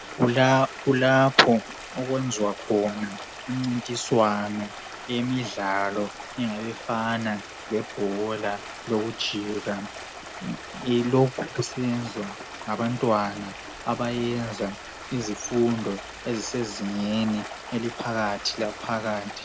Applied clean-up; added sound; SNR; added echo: none; Stream; 13 dB; none.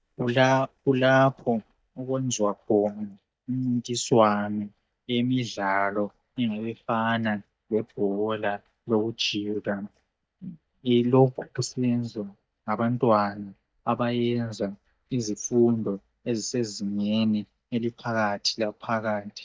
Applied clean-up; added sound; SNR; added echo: neural mask model DeepFilterNet 3.